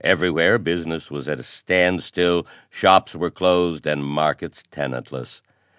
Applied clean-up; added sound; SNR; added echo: none; none; none; none.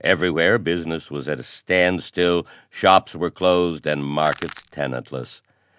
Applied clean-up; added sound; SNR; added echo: none; Crushing; 15 dB; none.